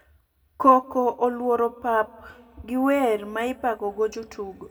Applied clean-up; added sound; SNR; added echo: none; none; none; reverberation time 1.1 s.